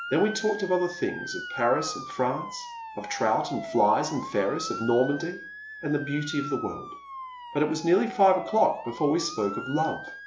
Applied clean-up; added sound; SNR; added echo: none; Motor vehicle (road) / Siren; 11 dB; none.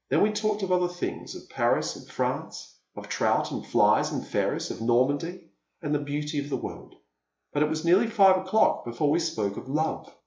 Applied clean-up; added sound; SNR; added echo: neural mask model Resemble Enhance denoiser.